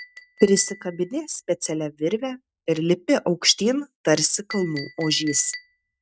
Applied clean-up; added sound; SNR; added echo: neural mask model RNNoise.